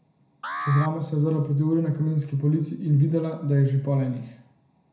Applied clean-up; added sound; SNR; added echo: none; Alarm; 12 dB; reverberation time 0.4 s.